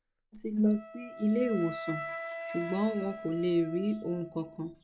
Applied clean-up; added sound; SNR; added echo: none; Wind instrument, woodwind instrument; 11 dB; none.